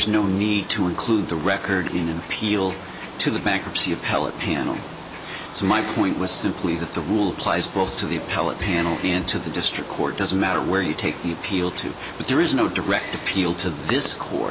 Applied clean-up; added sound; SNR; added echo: none; Wild animals; 12 dB; none.